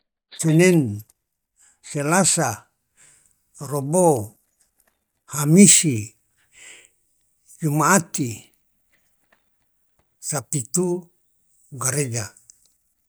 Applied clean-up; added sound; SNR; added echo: neural mask model DeepFilterNet 3.